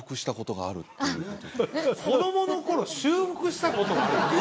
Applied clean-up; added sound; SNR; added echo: none; none; none; none.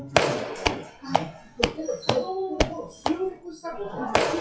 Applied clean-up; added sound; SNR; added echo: classical method WPE with log-MMSE.